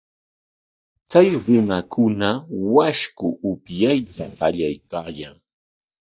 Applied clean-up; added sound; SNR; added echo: neural mask model DeepFilterNet 3.